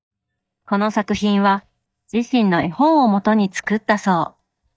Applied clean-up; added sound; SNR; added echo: neural mask model DeepFilterNet 3.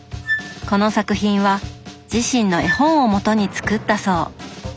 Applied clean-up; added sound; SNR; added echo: none; Wind instrument, woodwind instrument; 10 dB; none.